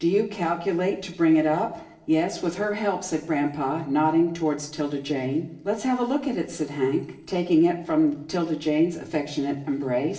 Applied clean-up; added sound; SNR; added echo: none; none; none; reverberation time 0.6 s.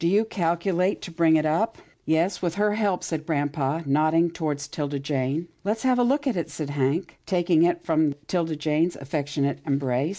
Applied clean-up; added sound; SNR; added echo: none; none; none; none.